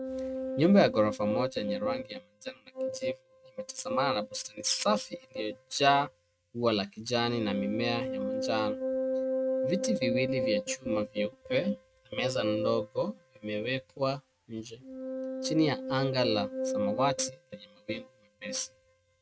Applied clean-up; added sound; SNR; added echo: neural mask model RNNoise.